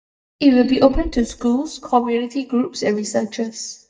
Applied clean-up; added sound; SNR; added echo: neural mask model DeepFilterNet 3.